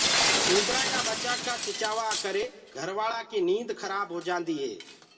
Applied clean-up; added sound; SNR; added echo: none; Shatter; 0 dB; reverberation time 1.3 s.